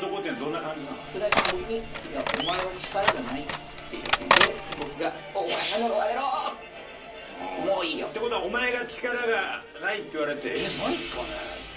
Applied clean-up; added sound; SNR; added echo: none; Cutlery, silverware; -2 dB; reverberation time 0.3 s.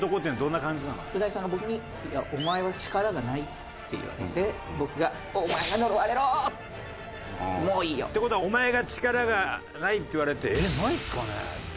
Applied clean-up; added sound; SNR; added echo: none; none; none; none.